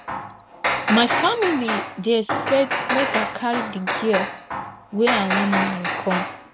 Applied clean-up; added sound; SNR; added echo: none; Hammer; 2 dB; none.